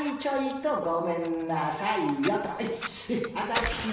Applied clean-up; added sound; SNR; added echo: none; Fire; 11 dB; reverberation time 1.1 s.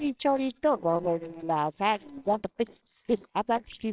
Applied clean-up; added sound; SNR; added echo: neural separator model SepFormer WHAMR!.